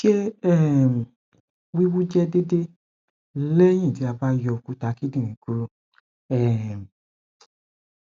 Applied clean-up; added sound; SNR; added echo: none; none; none; none.